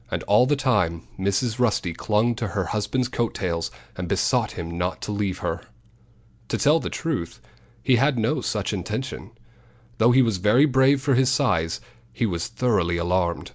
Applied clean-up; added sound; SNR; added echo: none; none; none; none.